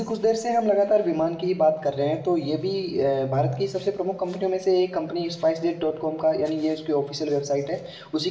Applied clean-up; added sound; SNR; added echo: none; none; none; reverberation time 0.9 s.